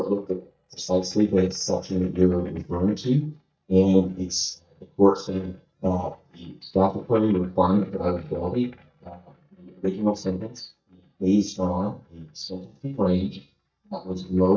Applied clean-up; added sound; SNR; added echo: neural mask model DeepFilterNet 3.